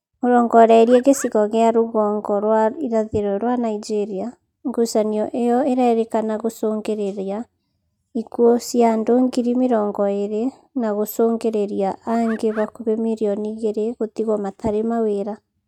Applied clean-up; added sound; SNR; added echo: neural mask model RNNoise.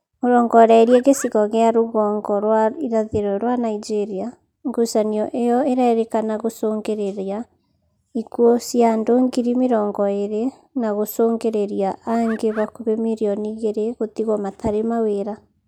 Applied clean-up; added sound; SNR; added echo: none; Bird; 19 dB; none.